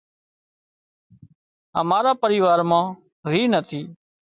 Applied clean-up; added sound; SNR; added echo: none; none; none; none.